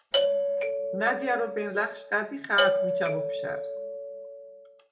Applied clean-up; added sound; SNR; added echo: none; Doorbell; -2 dB; reverberation time 0.4 s.